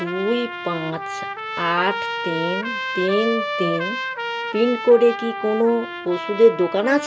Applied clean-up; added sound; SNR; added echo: none; Trumpet; 7 dB; none.